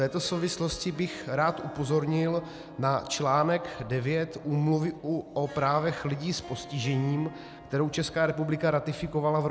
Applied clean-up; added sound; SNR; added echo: none; Harp; 19 dB; none.